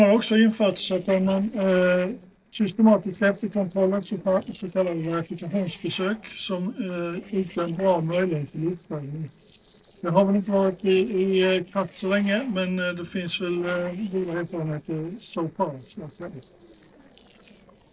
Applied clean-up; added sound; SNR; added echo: neural separator model SepFormer DNS4.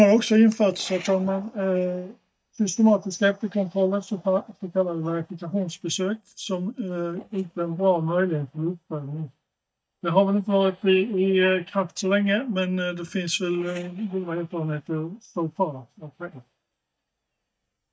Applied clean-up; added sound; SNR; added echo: neural mask model DeepFilterNet 3.